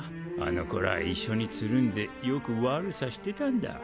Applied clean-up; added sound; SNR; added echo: none; none; none; none.